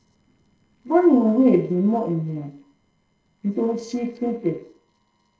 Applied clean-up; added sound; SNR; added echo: neural separator model SepFormer DNS4.